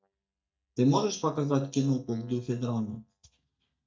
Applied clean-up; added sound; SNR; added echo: neural mask model DeepFilterNet 3.